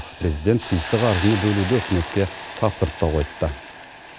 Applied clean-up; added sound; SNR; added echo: none; Hiss; 9 dB; none.